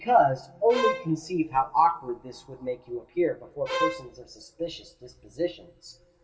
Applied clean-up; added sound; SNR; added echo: none; Bowed string instrument; 3 dB; reverberation time 0.4 s.